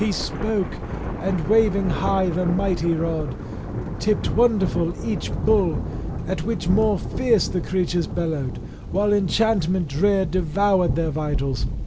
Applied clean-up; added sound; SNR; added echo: none; Thunder; 5 dB; none.